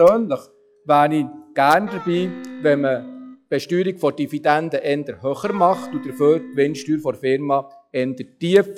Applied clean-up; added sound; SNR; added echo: classical method log-MMSE.